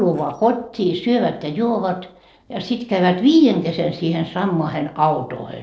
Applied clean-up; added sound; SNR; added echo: neural separator model SepFormer DNS4.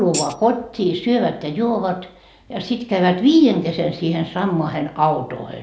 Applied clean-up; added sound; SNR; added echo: none; Tambourine; 10 dB; none.